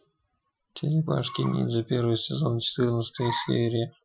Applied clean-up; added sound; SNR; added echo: classical method Wiener filter.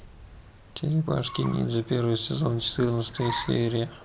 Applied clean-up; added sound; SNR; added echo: none; Car; 14 dB; none.